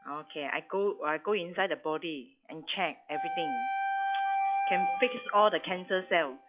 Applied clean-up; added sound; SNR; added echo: classical method log-MMSE.